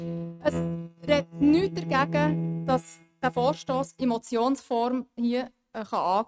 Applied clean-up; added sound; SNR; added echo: neural mask model RNNoise.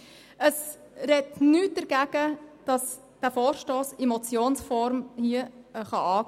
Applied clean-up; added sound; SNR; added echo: none; none; none; none.